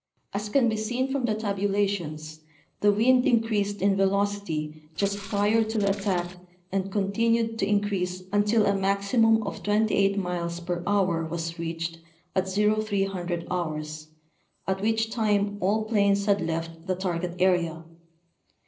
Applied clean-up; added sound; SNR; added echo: neural separator model SepFormer DNS4.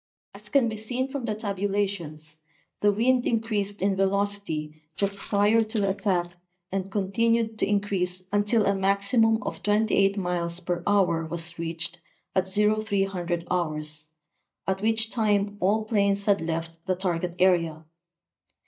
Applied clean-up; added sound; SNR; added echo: neural mask model DeepFilterNet 3.